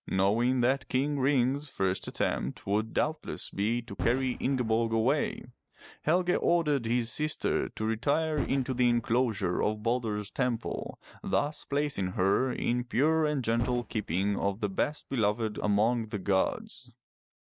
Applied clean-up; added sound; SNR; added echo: neural mask model RNNoise.